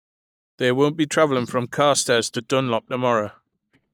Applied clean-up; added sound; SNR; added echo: neural mask model DeepFilterNet 3.